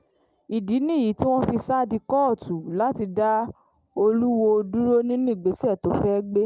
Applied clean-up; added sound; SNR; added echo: none; none; none; none.